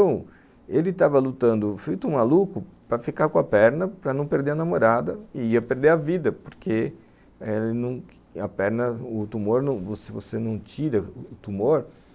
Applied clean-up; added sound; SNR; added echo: none; none; none; none.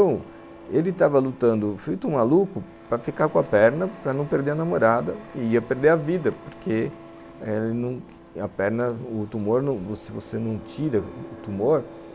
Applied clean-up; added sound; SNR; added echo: none; Printer; 20 dB; none.